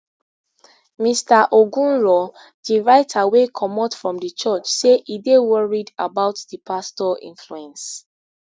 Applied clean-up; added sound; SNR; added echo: none; none; none; none.